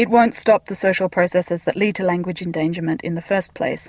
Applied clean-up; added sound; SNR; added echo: none; none; none; none.